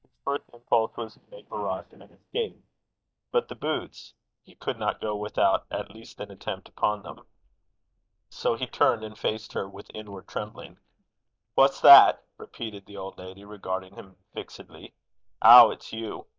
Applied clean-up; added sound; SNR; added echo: neural mask model DeepFilterNet 3.